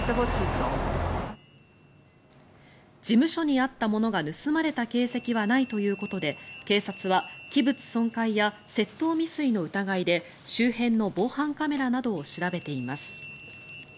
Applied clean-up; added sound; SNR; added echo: none; Bell; 17 dB; none.